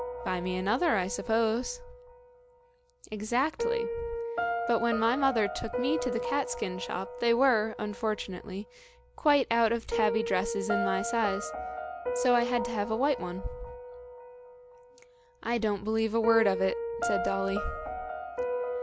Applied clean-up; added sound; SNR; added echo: none; Piano; 5 dB; none.